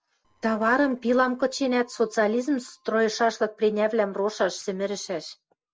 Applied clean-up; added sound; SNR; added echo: neural separator model SepFormer DNS4.